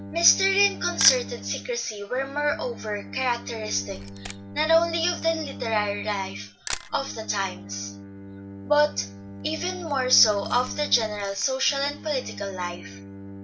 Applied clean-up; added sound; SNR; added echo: none; Bowed string instrument + Camera; 11 dB; none.